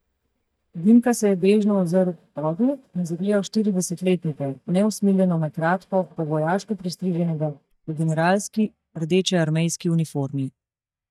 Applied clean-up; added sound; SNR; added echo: neural mask model DeepFilterNet 3.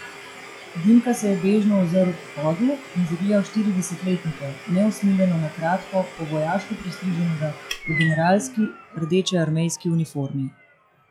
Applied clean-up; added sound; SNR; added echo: classical method log-MMSE.